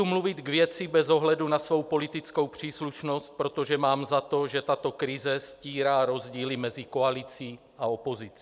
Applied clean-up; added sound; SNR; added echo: none; none; none; none.